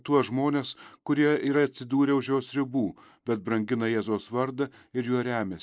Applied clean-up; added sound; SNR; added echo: neural mask model Resemble Enhance denoiser.